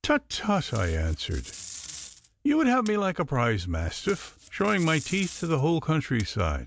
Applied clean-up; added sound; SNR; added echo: none; Packing tape, duct tape; 19 dB; none.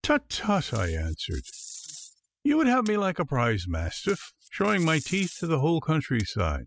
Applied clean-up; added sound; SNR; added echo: classical method spectral subtraction.